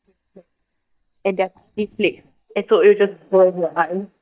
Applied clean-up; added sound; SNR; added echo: neural mask model DeepFilterNet 3.